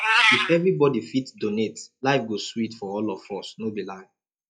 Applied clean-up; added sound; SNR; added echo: classical method log-MMSE.